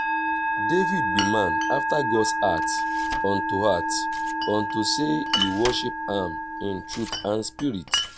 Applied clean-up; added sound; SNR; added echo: none; Glass + Musical instrument; -1 dB; none.